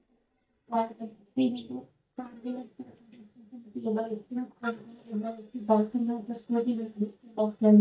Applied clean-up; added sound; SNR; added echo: neural mask model DeepFilterNet 3.